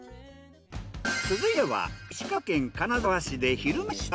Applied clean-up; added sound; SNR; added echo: none; none; none; none.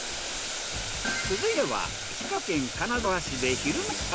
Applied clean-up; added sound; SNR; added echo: none; Boiling; 4 dB; none.